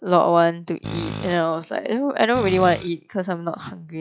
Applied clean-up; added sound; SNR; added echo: classical method log-MMSE.